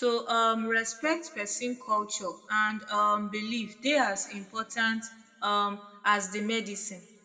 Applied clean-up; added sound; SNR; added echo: none; none; none; reverberation time 1.2 s.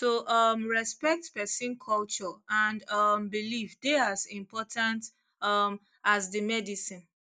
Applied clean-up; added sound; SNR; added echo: none; none; none; none.